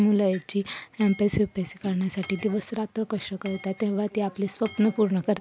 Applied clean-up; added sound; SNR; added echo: none; Hammer / Chink, clink; 15 dB; none.